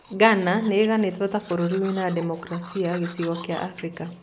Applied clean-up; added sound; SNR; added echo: none; Domestic sounds, home sounds; 20 dB; none.